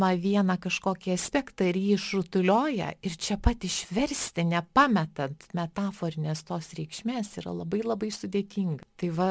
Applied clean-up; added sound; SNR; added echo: none; none; none; none.